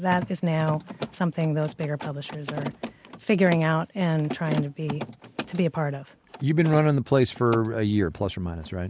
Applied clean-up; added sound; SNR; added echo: none; Mechanisms; 13 dB; none.